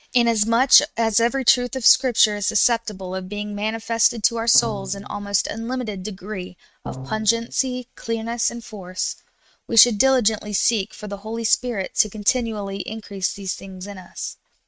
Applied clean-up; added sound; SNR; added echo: neural mask model RNNoise.